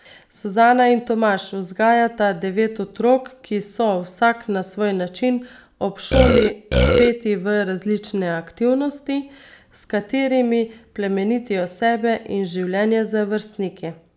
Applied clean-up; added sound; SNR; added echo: none; Burping, eructation; -4 dB; none.